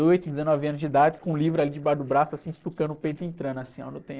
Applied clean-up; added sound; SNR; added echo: neural separator model SepFormer DNS4.